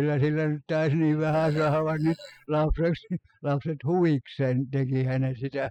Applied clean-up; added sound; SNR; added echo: classical method spectral subtraction.